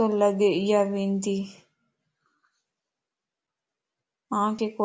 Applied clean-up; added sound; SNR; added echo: none; none; none; none.